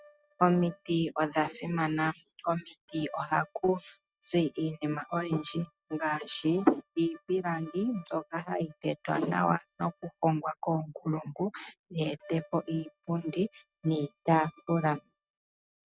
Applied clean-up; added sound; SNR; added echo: neural mask model RNNoise.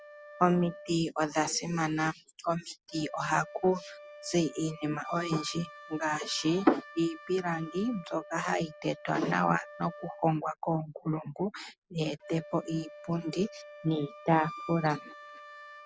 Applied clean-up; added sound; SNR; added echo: none; Wind instrument, woodwind instrument; 17 dB; none.